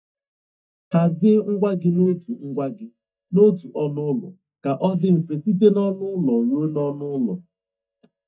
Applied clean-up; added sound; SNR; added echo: neural mask model DeepFilterNet 3.